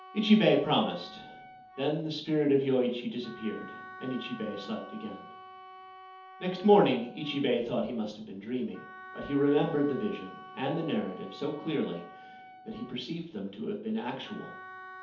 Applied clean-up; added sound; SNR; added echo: none; Wind instrument, woodwind instrument; 18 dB; reverberation time 0.6 s.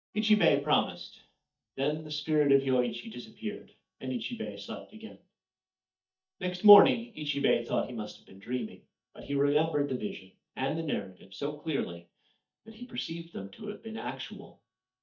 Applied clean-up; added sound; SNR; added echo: neural mask model DeepFilterNet 3.